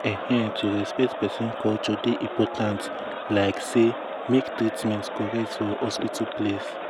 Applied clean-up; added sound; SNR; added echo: none; Crowd; 7 dB; none.